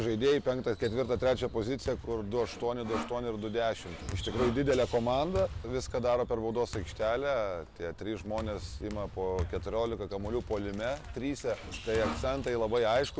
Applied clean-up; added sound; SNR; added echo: none; Sawing; 11 dB; none.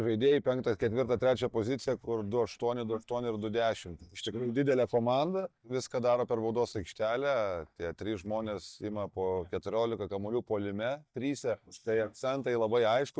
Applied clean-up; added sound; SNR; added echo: neural mask model DeepFilterNet 3.